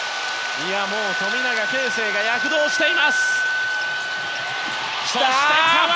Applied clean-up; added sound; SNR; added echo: none; Wind instrument, woodwind instrument; 3 dB; none.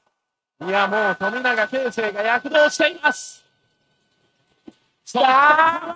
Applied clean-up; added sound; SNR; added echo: neural mask model RNNoise.